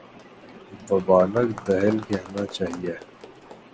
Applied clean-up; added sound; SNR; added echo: none; Applause; 19 dB; none.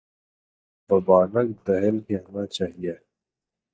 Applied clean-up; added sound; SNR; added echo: neural mask model DeepFilterNet 3.